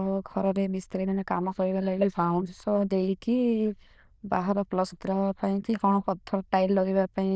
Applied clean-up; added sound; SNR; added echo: neural diffusion model UNIVERSE++.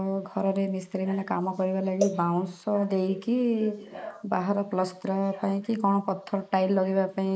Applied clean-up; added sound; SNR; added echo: neural mask model Resemble Enhance denoiser.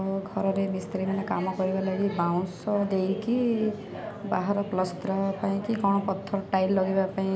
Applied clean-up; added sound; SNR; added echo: none; none; none; none.